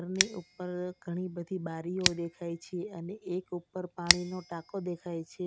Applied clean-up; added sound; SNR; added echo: none; Scissors; 0 dB; none.